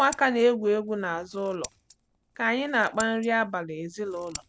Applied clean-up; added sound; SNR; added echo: none; Scissors; 19 dB; none.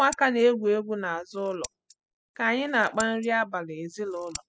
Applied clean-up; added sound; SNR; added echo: classical method spectral subtraction.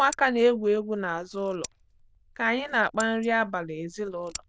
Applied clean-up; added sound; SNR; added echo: neural diffusion model UNIVERSE++.